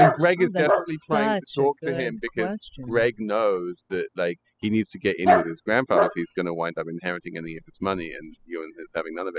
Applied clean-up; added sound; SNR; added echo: classical method spectral subtraction.